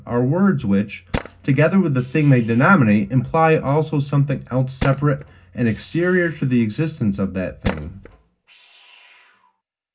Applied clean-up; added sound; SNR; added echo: none; Tools; 14 dB; reverberation time 0.4 s.